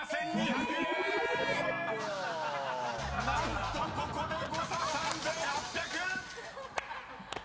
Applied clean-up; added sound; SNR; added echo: none; none; none; none.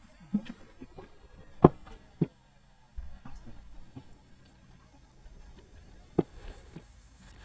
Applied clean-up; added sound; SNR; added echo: neural mask model DeepFilterNet 3.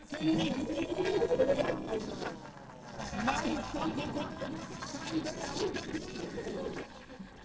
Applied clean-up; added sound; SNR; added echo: neural separator model SepFormer DNS4.